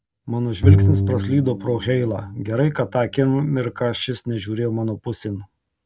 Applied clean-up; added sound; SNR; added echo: none; Bowed string instrument; -1 dB; none.